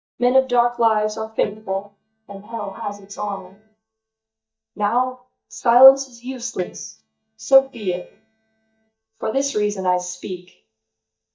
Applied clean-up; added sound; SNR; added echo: neural mask model DeepFilterNet 3.